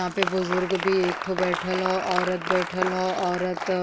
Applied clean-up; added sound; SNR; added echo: none; Applause; 5 dB; none.